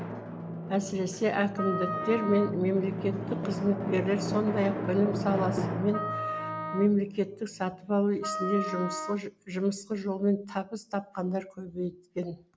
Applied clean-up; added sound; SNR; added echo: none; Drum + Wind instrument, woodwind instrument; 6 dB; none.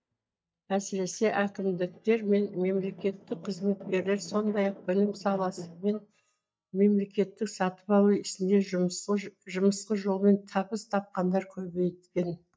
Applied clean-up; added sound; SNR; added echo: neural mask model DeepFilterNet 3.